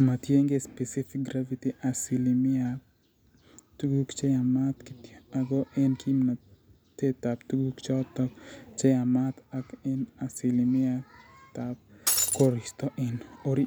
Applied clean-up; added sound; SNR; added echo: none; Shatter; -1 dB; none.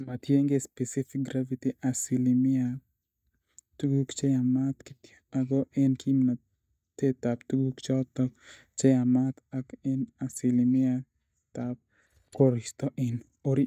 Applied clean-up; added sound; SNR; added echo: neural mask model DeepFilterNet 3.